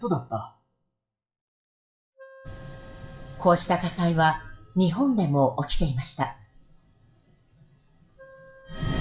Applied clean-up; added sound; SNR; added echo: classical method WPE with log-MMSE.